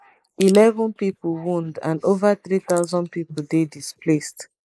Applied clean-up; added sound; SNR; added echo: neural mask model Resemble Enhance denoiser.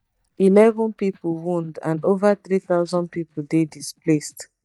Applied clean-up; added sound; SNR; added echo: neural mask model DeepFilterNet 3.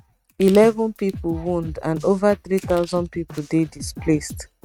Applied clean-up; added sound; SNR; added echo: neural mask model RNNoise.